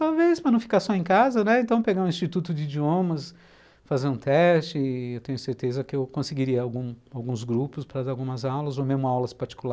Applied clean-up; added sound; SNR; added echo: none; none; none; none.